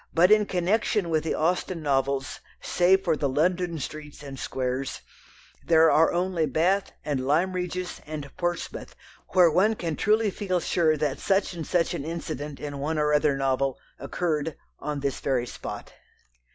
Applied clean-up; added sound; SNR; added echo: none; none; none; none.